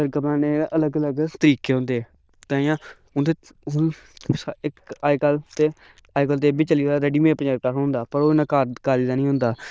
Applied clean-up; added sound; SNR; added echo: neural diffusion model UNIVERSE++.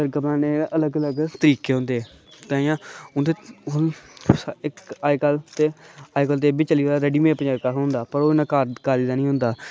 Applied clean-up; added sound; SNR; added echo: none; none; none; none.